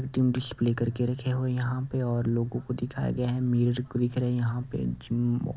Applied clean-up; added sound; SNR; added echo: none; none; none; none.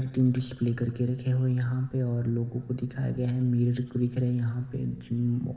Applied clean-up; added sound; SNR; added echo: none; none; none; reverberation time 2.4 s.